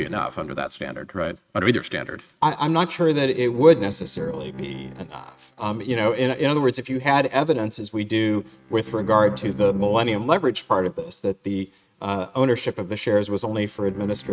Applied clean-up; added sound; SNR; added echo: neural mask model RNNoise.